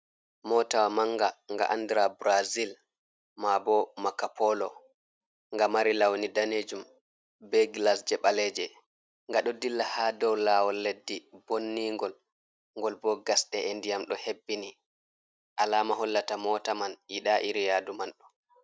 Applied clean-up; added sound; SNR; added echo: none; none; none; none.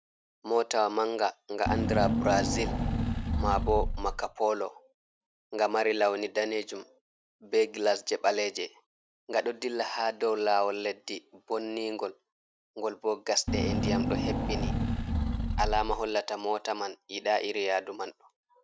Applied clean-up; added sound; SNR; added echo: none; Engine / Car; -1 dB; none.